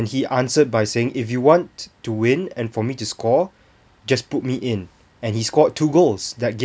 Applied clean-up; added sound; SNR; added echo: none; none; none; none.